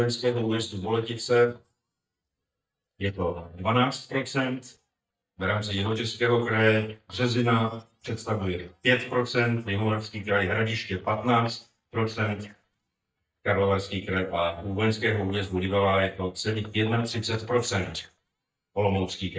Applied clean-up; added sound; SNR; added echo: neural mask model DeepFilterNet 3.